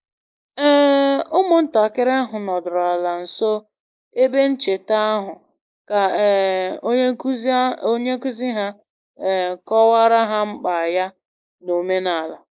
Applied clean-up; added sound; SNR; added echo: neural mask model Resemble Enhance denoiser.